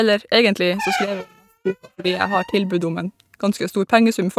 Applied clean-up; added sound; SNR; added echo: neural mask model RNNoise.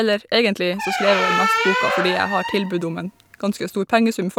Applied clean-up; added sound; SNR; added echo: none; Squeak; 2 dB; none.